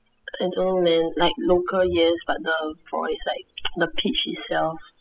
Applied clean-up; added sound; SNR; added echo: classical method spectral subtraction.